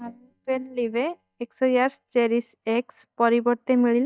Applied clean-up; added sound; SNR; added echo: neural mask model DeepFilterNet 3.